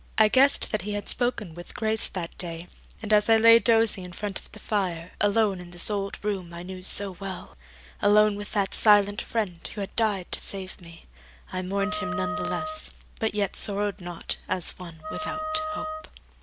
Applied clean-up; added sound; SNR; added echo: none; Wind instrument, woodwind instrument; 6 dB; none.